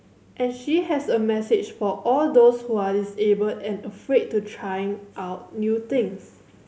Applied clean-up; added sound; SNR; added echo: none; none; none; none.